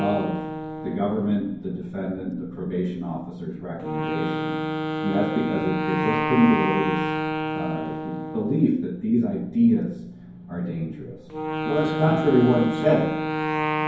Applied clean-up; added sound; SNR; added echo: none; Wind instrument, woodwind instrument; 4 dB; reverberation time 0.9 s.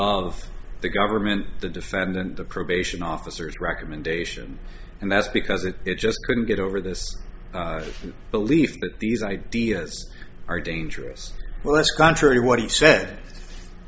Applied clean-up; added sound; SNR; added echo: none; none; none; none.